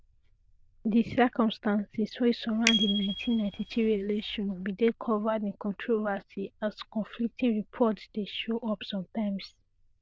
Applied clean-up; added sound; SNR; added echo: neural diffusion model UNIVERSE++.